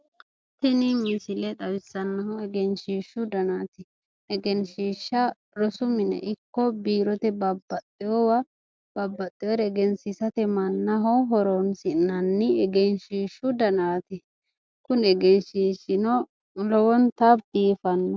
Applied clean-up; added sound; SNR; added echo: none; none; none; none.